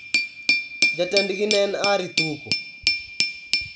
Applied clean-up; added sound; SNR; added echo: none; Glass; -2 dB; none.